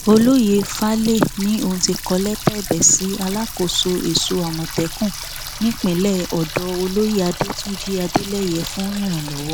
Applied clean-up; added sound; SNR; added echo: none; Water tap, faucet; 11 dB; none.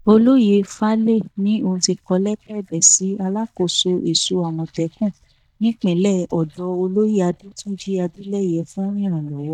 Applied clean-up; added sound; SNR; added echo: neural mask model DeepFilterNet 3.